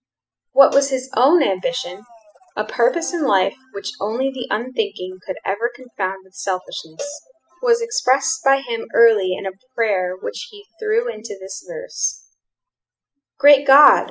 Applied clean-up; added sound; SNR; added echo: classical method spectral subtraction.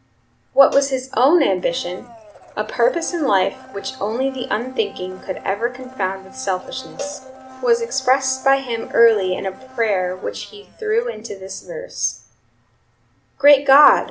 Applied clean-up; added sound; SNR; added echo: none; Cowbell + Domestic sounds, home sounds; 19 dB; none.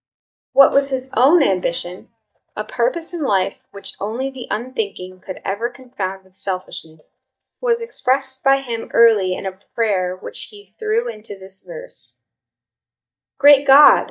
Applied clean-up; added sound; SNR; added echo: neural mask model DeepFilterNet 3.